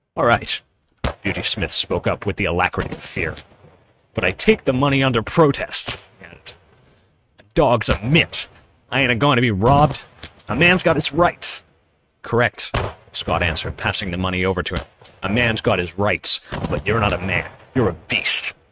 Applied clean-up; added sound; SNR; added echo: neural mask model RNNoise.